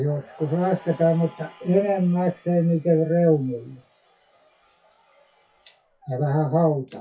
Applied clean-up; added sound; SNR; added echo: classical method WPE with log-MMSE.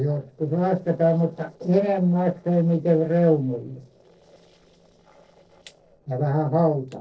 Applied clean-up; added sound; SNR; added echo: neural separator model SepFormer DNS4.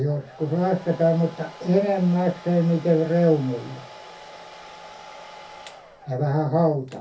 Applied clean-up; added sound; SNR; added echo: none; Domestic sounds, home sounds; 20 dB; reverberation time 0.3 s.